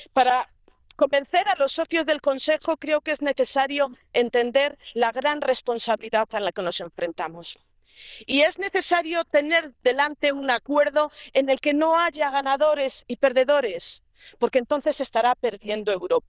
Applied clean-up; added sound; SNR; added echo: neural diffusion model UNIVERSE++.